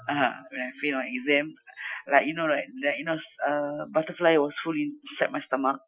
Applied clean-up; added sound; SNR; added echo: classical method Wiener filter.